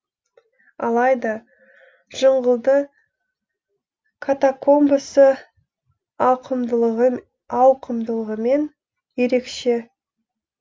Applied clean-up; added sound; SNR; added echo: none; none; none; none.